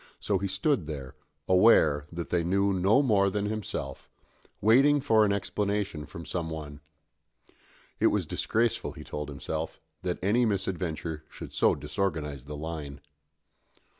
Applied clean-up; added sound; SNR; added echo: none; none; none; none.